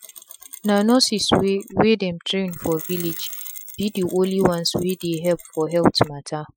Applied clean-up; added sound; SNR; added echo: classical method Wiener filter.